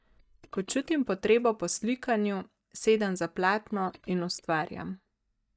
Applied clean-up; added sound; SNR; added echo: neural mask model DeepFilterNet 3.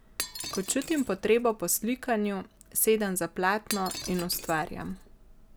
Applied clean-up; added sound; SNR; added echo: none; Shatter; 12 dB; none.